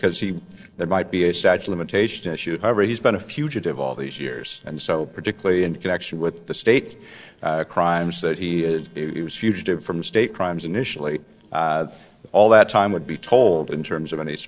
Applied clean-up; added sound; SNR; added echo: neural separator model SepFormer DNS4.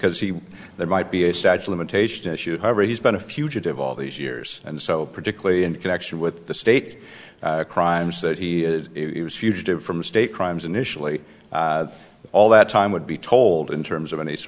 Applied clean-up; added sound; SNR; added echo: none; none; none; none.